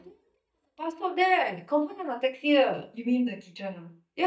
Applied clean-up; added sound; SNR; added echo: neural mask model DeepFilterNet 3.